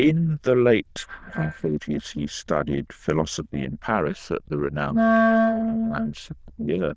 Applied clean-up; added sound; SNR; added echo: neural diffusion model UNIVERSE++.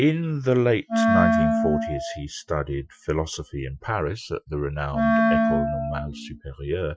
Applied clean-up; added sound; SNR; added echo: classical method Wiener filter.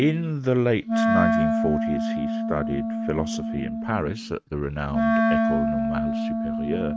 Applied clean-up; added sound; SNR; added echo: neural mask model RNNoise.